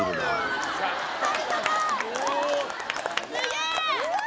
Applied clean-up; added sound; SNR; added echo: none; Livestock, farm animals, working animals; 7 dB; none.